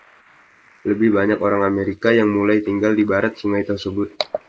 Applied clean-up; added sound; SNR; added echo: neural mask model Resemble Enhance denoiser.